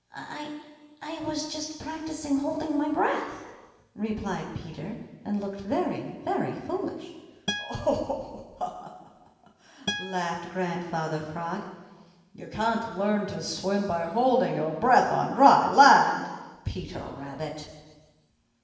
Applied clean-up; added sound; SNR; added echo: none; Acoustic guitar; 11 dB; reverberation time 1.4 s.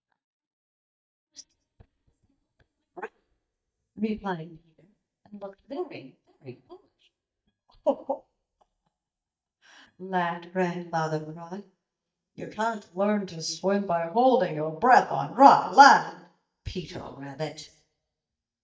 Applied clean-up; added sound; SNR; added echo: neural mask model DeepFilterNet 3.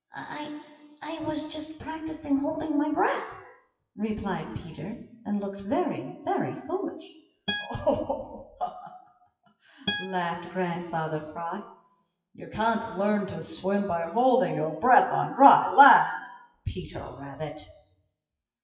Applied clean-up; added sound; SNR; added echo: classical method WPE with log-MMSE.